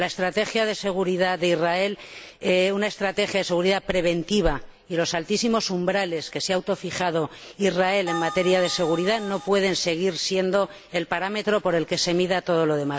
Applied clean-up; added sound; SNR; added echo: none; Bell; 11 dB; none.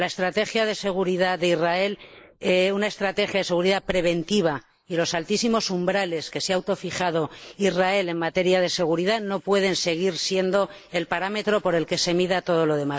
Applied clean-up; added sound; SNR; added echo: neural mask model Resemble Enhance denoiser.